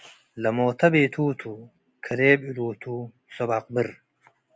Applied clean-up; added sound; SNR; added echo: none; none; none; none.